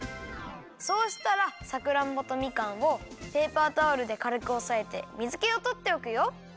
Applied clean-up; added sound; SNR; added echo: none; none; none; none.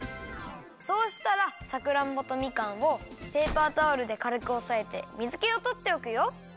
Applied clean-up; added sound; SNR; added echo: none; Gunshot, gunfire; 15 dB; none.